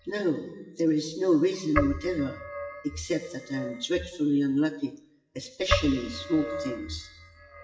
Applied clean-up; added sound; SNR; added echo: classical method WPE with log-MMSE.